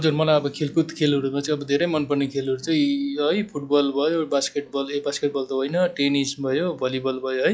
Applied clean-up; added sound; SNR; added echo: classical method log-MMSE.